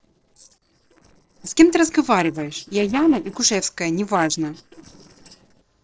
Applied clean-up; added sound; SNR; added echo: neural separator model SepFormer DNS4.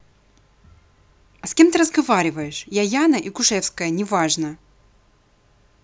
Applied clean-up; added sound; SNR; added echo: none; none; none; none.